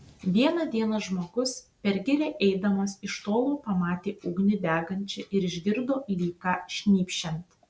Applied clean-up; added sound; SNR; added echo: none; none; none; none.